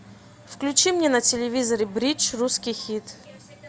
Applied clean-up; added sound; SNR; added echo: none; none; none; none.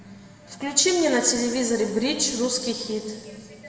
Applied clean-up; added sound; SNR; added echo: none; none; none; reverberation time 1.7 s.